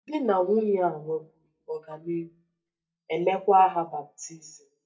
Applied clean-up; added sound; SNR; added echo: neural mask model DeepFilterNet 3.